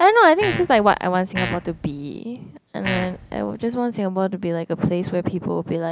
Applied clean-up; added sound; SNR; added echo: none; Fart; 10 dB; none.